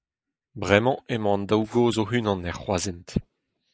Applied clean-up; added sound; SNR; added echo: neural mask model Resemble Enhance denoiser.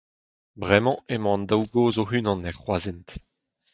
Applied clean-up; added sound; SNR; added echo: neural mask model DeepFilterNet 3.